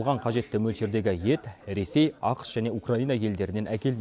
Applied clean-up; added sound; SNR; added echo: none; none; none; none.